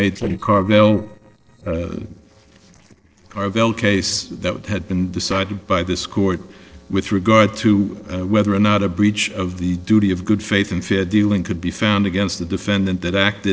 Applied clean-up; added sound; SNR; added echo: neural separator model SepFormer DNS4.